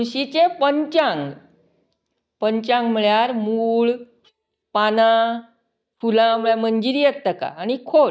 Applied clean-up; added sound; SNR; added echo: neural mask model DeepFilterNet 3.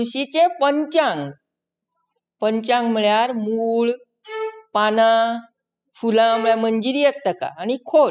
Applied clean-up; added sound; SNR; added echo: classical method spectral subtraction.